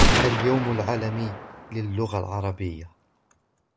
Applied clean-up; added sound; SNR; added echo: none; Gunshot, gunfire; -1 dB; none.